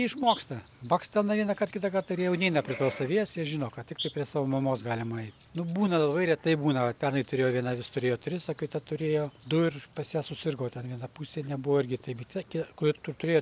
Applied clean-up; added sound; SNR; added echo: none; Insect; 14 dB; none.